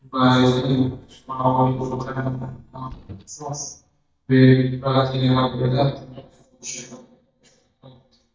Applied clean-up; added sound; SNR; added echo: neural mask model DeepFilterNet 3.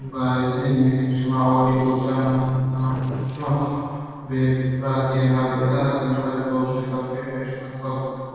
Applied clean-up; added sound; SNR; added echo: neural separator model SepFormer DNS4.